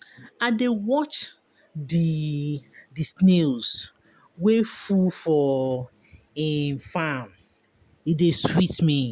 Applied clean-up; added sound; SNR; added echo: none; none; none; none.